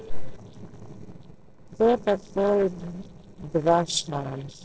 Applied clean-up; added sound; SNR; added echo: neural separator model SepFormer DNS4.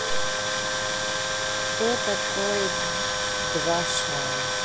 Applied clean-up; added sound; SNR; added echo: none; Tools; -4 dB; none.